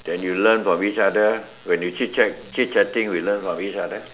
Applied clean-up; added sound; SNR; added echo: none; none; none; none.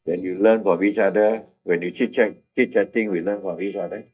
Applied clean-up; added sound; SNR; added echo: neural mask model DeepFilterNet 3.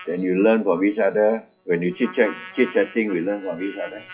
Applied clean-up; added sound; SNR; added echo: classical method WPE with log-MMSE.